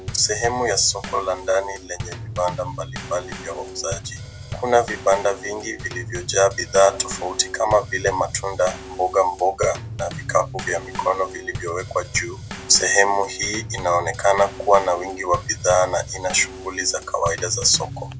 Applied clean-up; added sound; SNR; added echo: none; Bass drum / Snare drum / Drum kit; 12 dB; none.